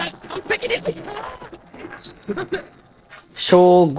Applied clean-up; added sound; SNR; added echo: neural separator model SepFormer DNS4.